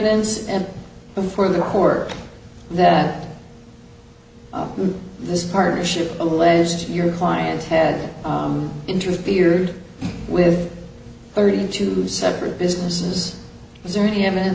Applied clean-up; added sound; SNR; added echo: none; none; none; none.